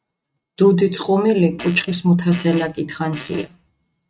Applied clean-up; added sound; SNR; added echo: neural mask model RNNoise.